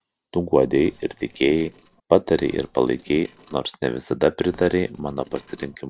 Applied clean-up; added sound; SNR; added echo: neural separator model SepFormer DNS4.